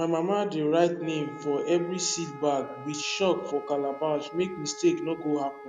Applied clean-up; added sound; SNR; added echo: none; Wind instrument, woodwind instrument; 16 dB; none.